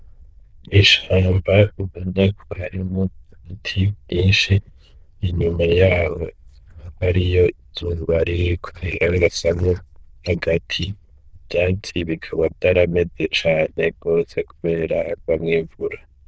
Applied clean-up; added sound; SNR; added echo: neural diffusion model UNIVERSE++.